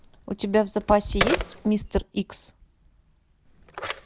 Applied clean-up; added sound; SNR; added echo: none; Telephone; 7 dB; none.